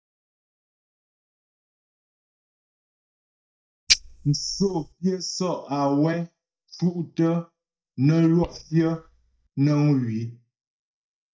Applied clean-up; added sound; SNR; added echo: neural mask model DeepFilterNet 3.